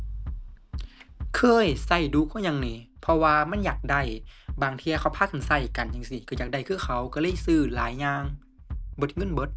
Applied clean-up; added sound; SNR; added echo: none; Bass drum; 8 dB; none.